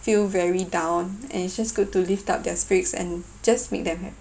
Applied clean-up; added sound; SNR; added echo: none; none; none; none.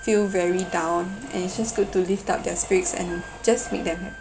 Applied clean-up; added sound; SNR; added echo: none; Wind instrument, woodwind instrument + Train; 14 dB; none.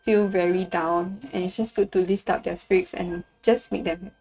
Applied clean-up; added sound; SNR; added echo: neural mask model RNNoise.